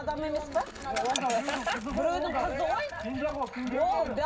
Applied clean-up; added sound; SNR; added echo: none; Bicycle; 11 dB; reverberation time 0.4 s.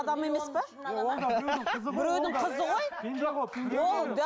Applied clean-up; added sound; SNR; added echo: none; none; none; none.